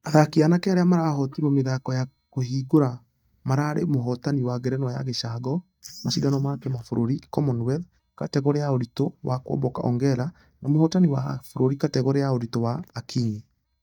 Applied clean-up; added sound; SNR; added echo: neural mask model DeepFilterNet 3.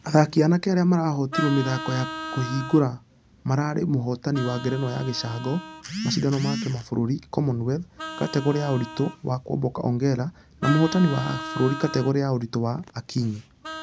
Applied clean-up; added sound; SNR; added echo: none; Vehicle horn, car horn, honking; 13 dB; none.